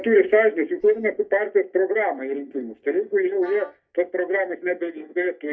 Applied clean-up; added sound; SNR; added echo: neural mask model DeepFilterNet 3.